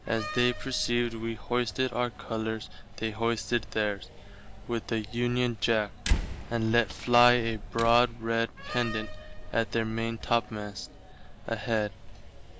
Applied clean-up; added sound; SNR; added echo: none; Slam; 9 dB; none.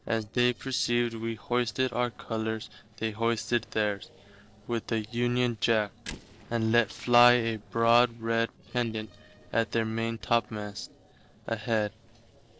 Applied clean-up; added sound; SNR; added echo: neural separator model SepFormer DNS4.